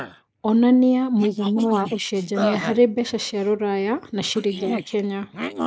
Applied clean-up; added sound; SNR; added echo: neural mask model Resemble Enhance denoiser.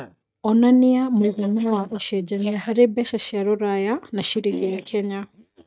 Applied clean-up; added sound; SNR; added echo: neural mask model DeepFilterNet 3.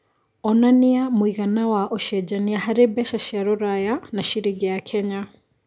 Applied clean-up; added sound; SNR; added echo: none; none; none; none.